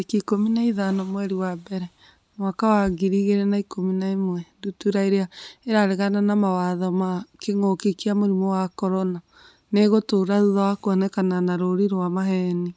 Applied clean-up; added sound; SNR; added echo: none; none; none; none.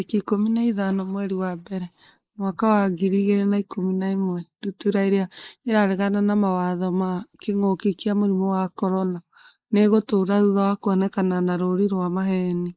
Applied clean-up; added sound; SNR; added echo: neural mask model Resemble Enhance denoiser.